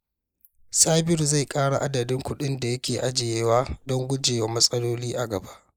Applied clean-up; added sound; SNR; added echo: neural mask model Resemble Enhance denoiser.